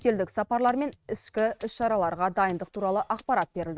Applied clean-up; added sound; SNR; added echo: neural mask model RNNoise.